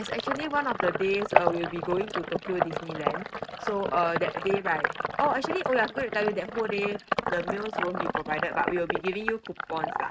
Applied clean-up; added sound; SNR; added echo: neural mask model RNNoise.